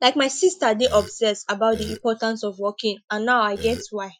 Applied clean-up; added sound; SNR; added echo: classical method Wiener filter.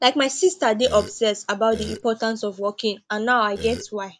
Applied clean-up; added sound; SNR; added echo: none; Burping, eructation; 12 dB; none.